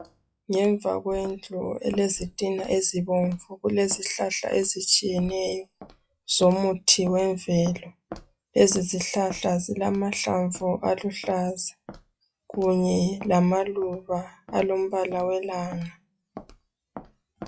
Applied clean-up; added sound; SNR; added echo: classical method log-MMSE.